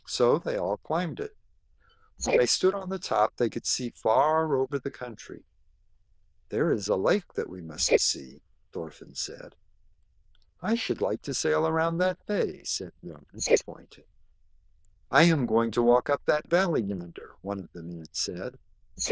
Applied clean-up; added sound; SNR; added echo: neural diffusion model UNIVERSE++.